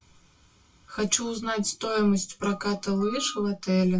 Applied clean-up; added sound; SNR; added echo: classical method WPE with log-MMSE.